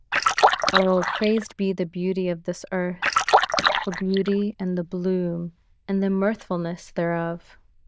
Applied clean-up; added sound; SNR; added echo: neural diffusion model UNIVERSE++.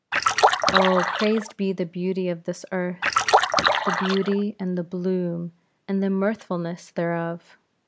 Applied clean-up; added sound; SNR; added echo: none; Splash, splatter; -4 dB; none.